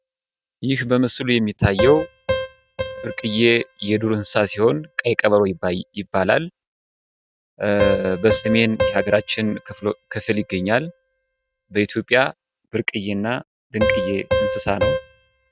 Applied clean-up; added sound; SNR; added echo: neural mask model RNNoise.